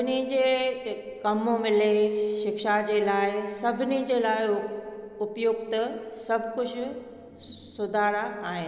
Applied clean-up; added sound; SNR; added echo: none; none; none; none.